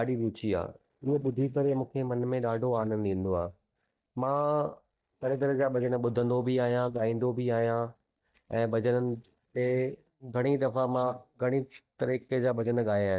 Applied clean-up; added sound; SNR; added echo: neural mask model DeepFilterNet 3.